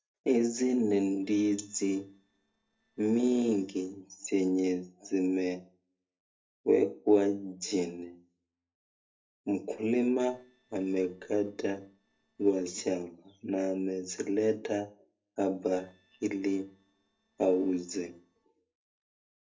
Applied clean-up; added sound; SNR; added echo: neural separator model SepFormer DNS4.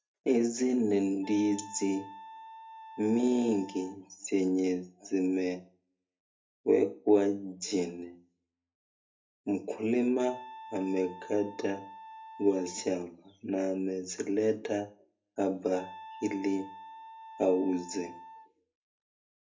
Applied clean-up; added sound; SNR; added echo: none; Wind instrument, woodwind instrument; 17 dB; reverberation time 0.3 s.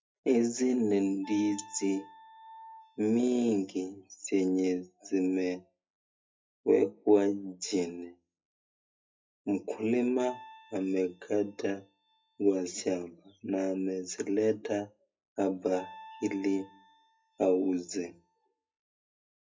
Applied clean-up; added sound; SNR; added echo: classical method WPE with log-MMSE.